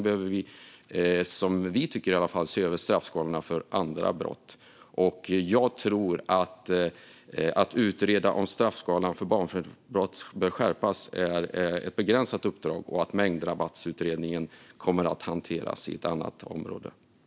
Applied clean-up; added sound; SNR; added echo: none; none; none; none.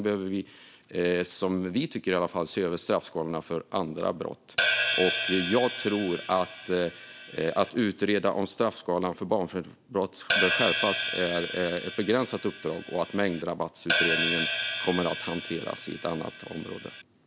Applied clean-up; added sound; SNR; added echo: none; Hi-hat; 2 dB; none.